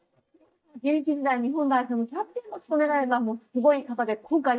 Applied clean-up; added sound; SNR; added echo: neural mask model DeepFilterNet 3.